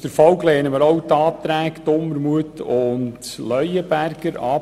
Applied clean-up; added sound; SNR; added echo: none; none; none; none.